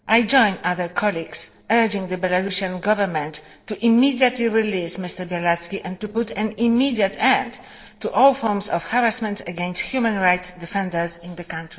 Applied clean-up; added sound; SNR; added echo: neural separator model SepFormer DNS4.